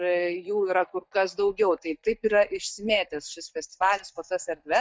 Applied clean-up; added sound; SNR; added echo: neural mask model DeepFilterNet 3.